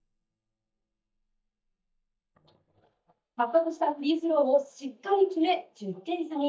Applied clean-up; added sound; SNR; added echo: neural mask model DeepFilterNet 3.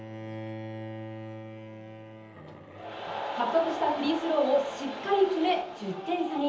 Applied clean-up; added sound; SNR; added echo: none; Bowed string instrument; 13 dB; reverberation time 0.7 s.